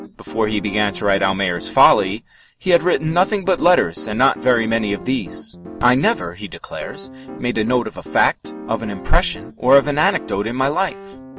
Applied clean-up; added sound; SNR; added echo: none; Piano; 16 dB; none.